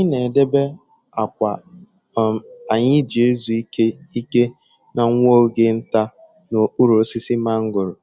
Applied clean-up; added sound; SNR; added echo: none; none; none; none.